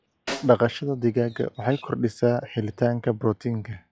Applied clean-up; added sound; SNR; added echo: classical method log-MMSE.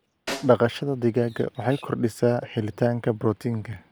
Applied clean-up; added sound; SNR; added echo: none; Snare drum; 14 dB; none.